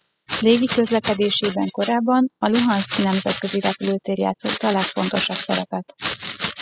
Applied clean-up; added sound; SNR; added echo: classical method spectral subtraction.